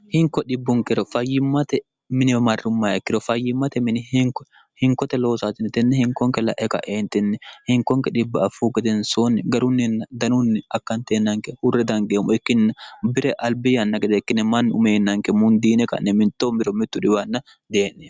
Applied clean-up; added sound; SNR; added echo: none; none; none; none.